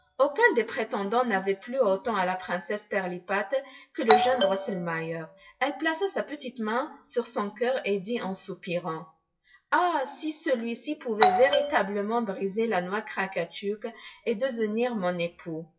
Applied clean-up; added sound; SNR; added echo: classical method WPE with log-MMSE.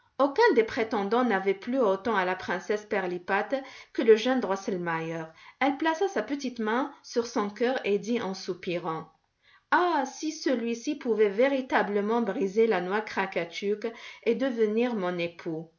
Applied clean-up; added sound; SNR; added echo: none; none; none; none.